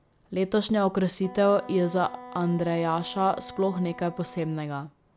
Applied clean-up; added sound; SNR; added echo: none; Wind instrument, woodwind instrument; 18 dB; none.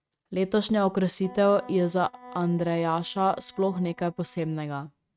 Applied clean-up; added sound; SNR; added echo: neural mask model RNNoise.